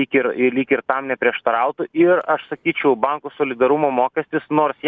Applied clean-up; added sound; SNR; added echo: none; none; none; none.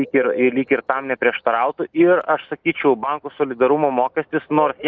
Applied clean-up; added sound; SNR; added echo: neural mask model DeepFilterNet 3.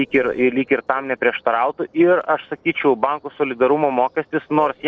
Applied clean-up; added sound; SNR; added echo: neural separator model SepFormer DNS4.